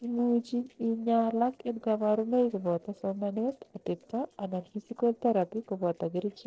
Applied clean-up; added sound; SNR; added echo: neural separator model SepFormer DNS4.